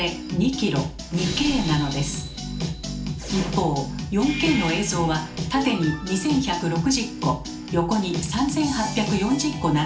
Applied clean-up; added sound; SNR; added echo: none; none; none; reverberation time 0.4 s.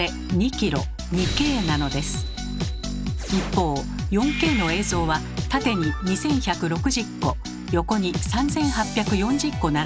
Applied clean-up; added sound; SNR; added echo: none; none; none; none.